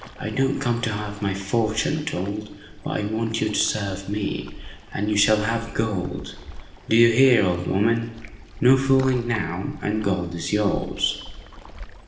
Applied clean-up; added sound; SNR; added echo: none; Waves, surf; 16 dB; reverberation time 1.0 s.